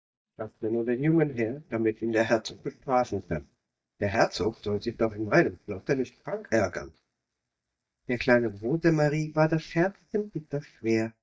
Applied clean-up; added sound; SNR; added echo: neural mask model DeepFilterNet 3.